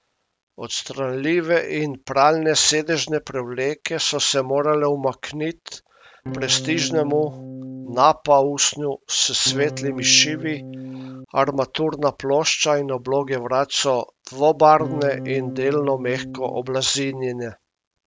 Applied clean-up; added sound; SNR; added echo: none; Electric guitar / Strum; 10 dB; none.